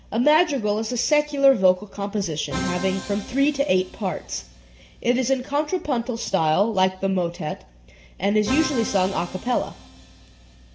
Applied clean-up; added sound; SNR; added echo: none; Musical instrument; 15 dB; reverberation time 0.5 s.